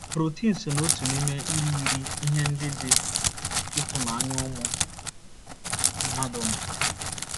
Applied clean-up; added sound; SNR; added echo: none; Crackle; -1 dB; none.